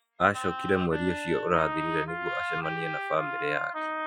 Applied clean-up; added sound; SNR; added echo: classical method Wiener filter.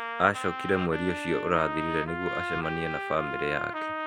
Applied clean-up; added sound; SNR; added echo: none; Trumpet; 4 dB; none.